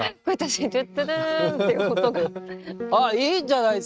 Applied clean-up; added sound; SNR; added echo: neural mask model RNNoise.